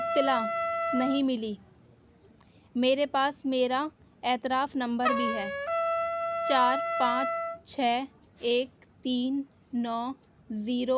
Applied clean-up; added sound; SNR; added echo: none; Trumpet; 4 dB; none.